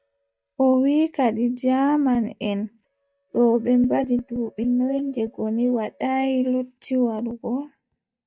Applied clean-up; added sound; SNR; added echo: neural mask model DeepFilterNet 3.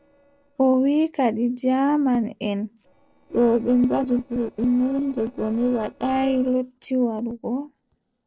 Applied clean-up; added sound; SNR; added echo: neural separator model SepFormer DNS4.